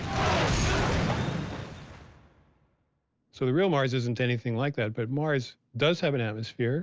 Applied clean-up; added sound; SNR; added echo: none; none; none; none.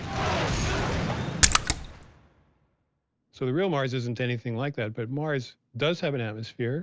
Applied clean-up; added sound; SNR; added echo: none; Splash, splatter; -5 dB; none.